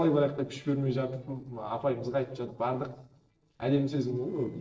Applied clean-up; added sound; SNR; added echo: neural separator model SepFormer DNS4.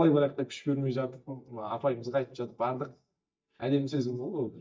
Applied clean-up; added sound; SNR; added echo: neural mask model DeepFilterNet 3.